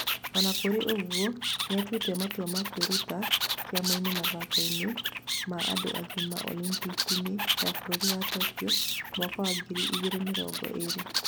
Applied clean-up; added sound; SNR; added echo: none; Animal; -2 dB; none.